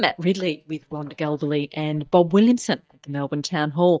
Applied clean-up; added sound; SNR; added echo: neural mask model DeepFilterNet 3.